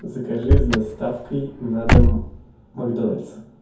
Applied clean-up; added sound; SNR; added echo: none; Slam / Car; -4 dB; reverberation time 0.6 s.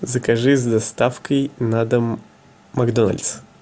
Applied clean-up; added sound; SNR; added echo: none; none; none; none.